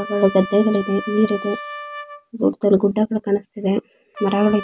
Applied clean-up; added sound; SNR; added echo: none; Trumpet; 14 dB; none.